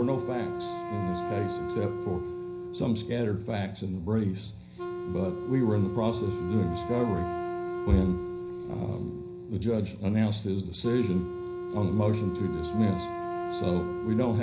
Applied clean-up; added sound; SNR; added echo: none; Wind instrument, woodwind instrument; 6 dB; reverberation time 0.5 s.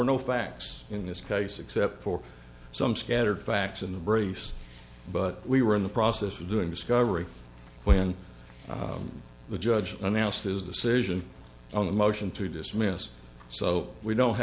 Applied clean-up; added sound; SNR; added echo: none; none; none; none.